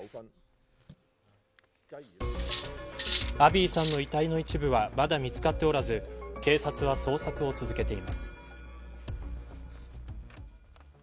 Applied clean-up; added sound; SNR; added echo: none; Cutlery, silverware; 1 dB; none.